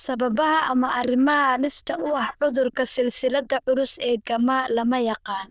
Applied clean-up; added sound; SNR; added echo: neural diffusion model UNIVERSE++.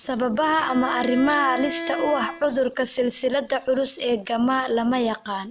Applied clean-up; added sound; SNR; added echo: none; Bowed string instrument; 11 dB; none.